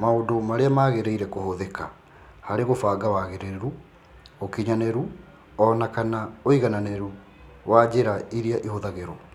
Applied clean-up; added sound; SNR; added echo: none; none; none; none.